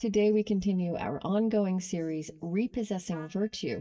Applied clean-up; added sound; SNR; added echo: neural mask model DeepFilterNet 3.